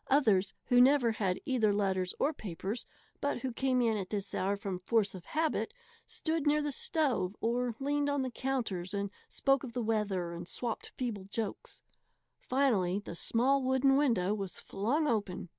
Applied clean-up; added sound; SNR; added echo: none; none; none; none.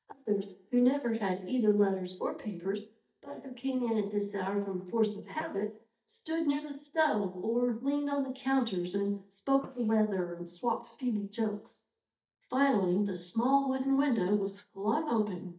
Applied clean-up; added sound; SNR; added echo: neural mask model DeepFilterNet 3.